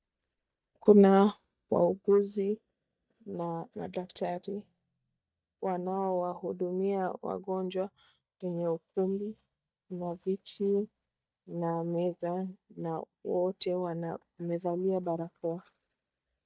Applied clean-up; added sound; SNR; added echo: neural mask model DeepFilterNet 3.